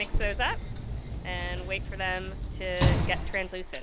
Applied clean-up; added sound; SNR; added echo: none; Sliding door / Slam; -3 dB; none.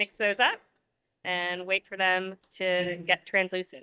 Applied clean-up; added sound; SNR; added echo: neural mask model DeepFilterNet 3.